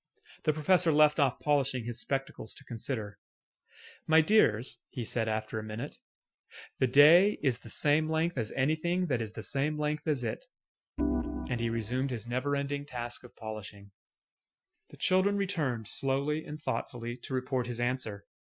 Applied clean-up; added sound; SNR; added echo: classical method Wiener filter.